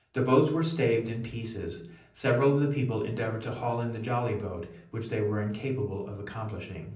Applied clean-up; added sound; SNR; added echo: none; none; none; reverberation time 0.6 s.